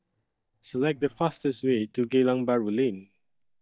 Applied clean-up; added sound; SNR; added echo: neural mask model DeepFilterNet 3.